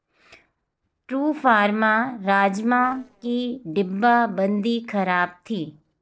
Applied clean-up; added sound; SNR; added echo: neural separator model SepFormer DNS4.